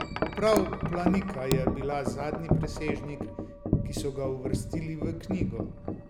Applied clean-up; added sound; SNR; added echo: none; Wind chime; -1 dB; none.